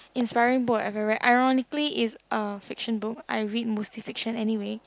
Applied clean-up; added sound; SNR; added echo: none; none; none; none.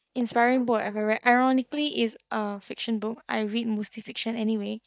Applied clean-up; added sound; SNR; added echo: neural mask model DeepFilterNet 3.